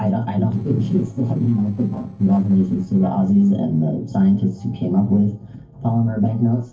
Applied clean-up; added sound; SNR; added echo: neural separator model SepFormer DNS4.